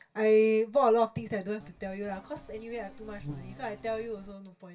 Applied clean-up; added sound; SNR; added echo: none; Insect; 17 dB; reverberation time 0.1 s.